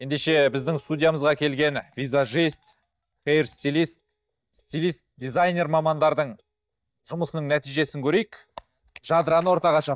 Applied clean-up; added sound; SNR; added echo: neural mask model DeepFilterNet 3.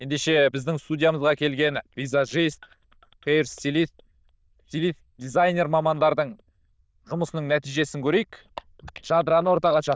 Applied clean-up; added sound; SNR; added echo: neural diffusion model UNIVERSE++.